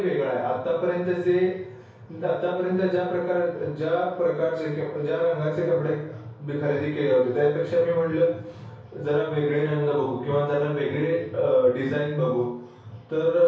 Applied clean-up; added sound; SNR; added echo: none; none; none; reverberation time 0.6 s.